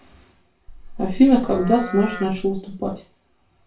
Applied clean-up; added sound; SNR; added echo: none; Livestock, farm animals, working animals; 10 dB; reverberation time 0.2 s.